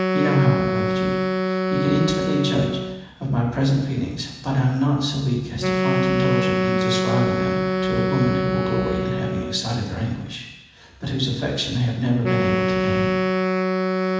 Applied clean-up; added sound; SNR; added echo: none; Wind instrument, woodwind instrument; 0 dB; reverberation time 1.1 s.